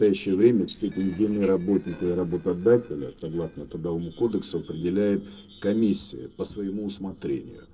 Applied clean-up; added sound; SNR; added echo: neural separator model SepFormer DNS4.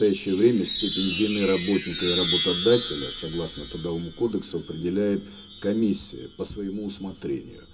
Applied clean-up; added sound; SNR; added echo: none; Chime; 7 dB; reverberation time 0.2 s.